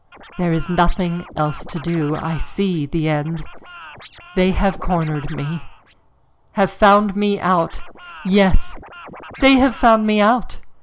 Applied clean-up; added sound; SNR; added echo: none; Scratching (performance technique); 20 dB; none.